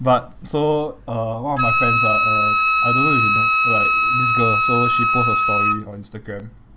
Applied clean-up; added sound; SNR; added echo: none; Wind instrument, woodwind instrument; -4 dB; none.